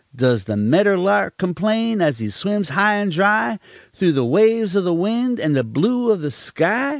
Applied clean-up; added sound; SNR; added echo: none; none; none; none.